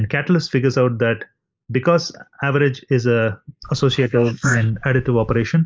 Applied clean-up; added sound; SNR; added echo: neural mask model Resemble Enhance denoiser.